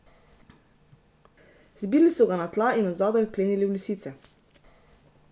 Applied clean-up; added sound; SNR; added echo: none; none; none; none.